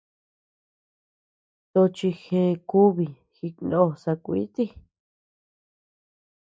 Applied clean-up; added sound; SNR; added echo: none; none; none; none.